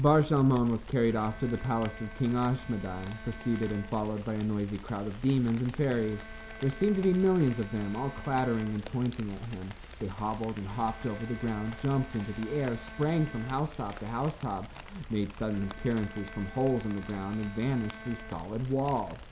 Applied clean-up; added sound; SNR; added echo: none; Rain + Bowed string instrument; 16 dB; none.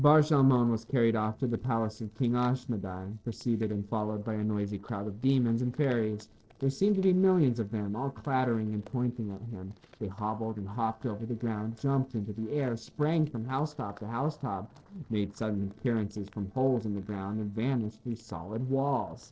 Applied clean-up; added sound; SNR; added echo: neural separator model SepFormer DNS4.